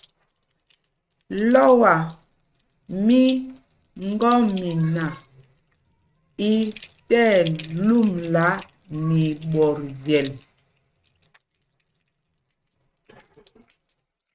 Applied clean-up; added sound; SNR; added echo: neural mask model RNNoise.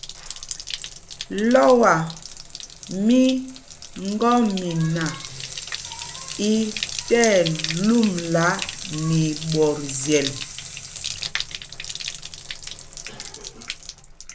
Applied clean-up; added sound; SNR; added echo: none; Bathtub (filling or washing); 10 dB; none.